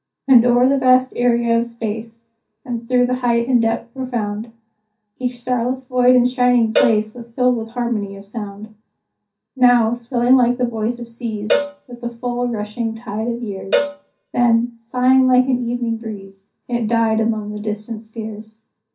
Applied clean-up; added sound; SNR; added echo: none; Cowbell; 7 dB; reverberation time 0.3 s.